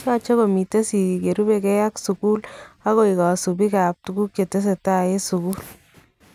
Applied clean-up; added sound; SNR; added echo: none; none; none; none.